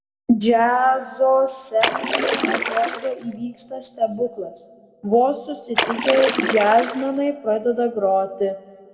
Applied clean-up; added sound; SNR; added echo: none; Splash, splatter; 3 dB; reverberation time 1.5 s.